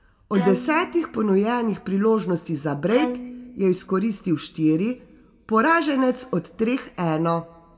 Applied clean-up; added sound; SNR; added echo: none; Bowed string instrument; 12 dB; reverberation time 0.7 s.